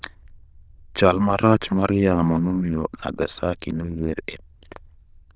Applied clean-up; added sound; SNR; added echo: neural diffusion model UNIVERSE++.